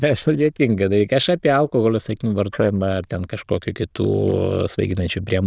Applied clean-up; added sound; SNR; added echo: neural diffusion model UNIVERSE++.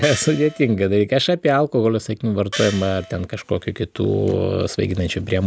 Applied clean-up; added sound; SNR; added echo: none; Gong; 11 dB; none.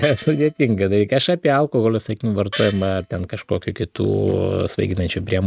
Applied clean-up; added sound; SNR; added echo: neural mask model RNNoise.